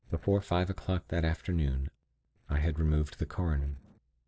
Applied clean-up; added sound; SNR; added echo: neural separator model SepFormer DNS4.